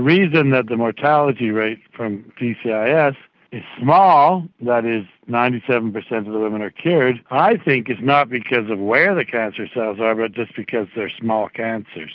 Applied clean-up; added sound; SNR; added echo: none; none; none; none.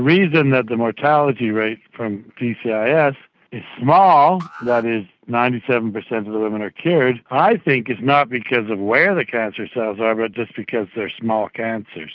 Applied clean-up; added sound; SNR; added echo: neural mask model RNNoise.